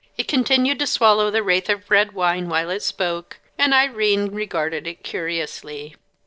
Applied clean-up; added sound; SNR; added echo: neural separator model SepFormer DNS4.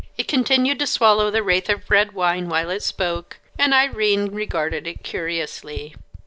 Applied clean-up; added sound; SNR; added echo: none; Typing; 16 dB; none.